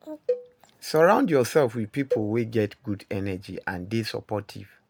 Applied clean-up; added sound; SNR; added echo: none; Cowbell; 10 dB; none.